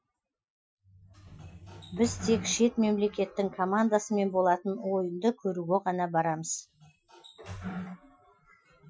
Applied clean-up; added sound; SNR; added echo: classical method Wiener filter.